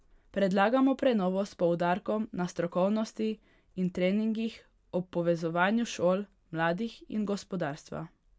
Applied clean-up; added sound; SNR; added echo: none; none; none; none.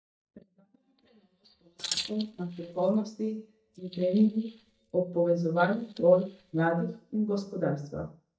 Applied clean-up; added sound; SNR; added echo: neural mask model DeepFilterNet 3.